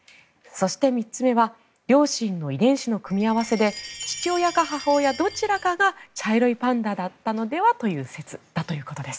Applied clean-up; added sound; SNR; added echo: none; Chime; 15 dB; none.